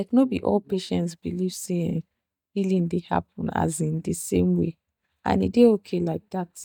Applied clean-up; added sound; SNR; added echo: neural mask model DeepFilterNet 3.